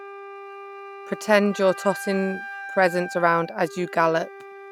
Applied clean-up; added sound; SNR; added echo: none; Wind instrument, woodwind instrument; 13 dB; none.